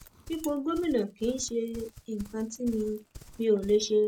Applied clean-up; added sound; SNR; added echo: none; Livestock, farm animals, working animals; 19 dB; none.